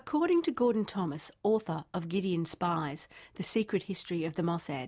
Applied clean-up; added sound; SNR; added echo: none; none; none; none.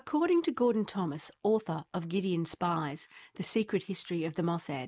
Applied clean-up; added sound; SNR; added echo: neural mask model Resemble Enhance denoiser.